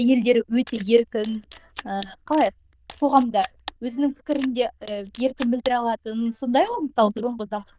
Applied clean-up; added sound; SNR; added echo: neural diffusion model UNIVERSE++.